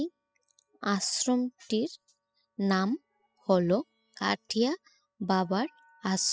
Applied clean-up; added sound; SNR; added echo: classical method spectral subtraction.